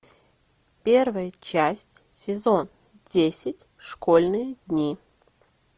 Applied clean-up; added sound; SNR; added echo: none; none; none; none.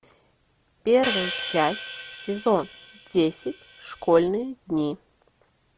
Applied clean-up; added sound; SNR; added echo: none; Hi-hat; 5 dB; none.